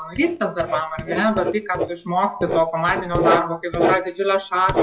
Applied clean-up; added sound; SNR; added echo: classical method WPE with log-MMSE.